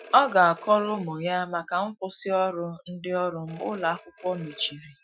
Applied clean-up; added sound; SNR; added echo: classical method Wiener filter.